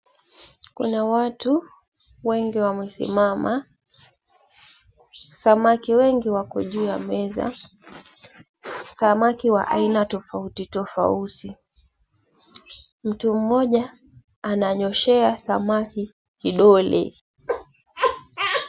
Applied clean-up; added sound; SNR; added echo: none; none; none; none.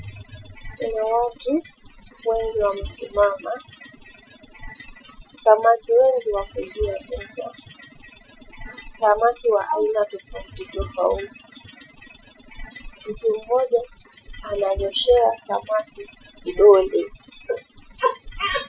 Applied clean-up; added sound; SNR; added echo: classical method Wiener filter.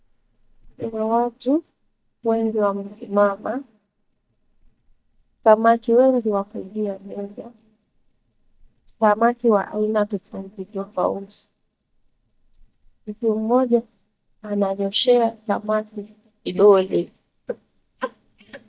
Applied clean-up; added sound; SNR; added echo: neural mask model DeepFilterNet 3.